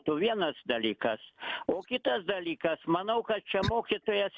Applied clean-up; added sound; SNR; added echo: none; none; none; none.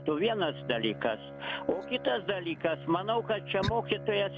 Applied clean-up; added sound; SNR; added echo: none; Bowed string instrument; 12 dB; none.